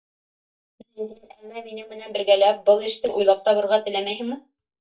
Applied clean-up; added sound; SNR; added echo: neural mask model DeepFilterNet 3.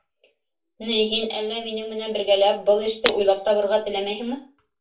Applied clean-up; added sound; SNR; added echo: none; Shatter; 7 dB; reverberation time 0.3 s.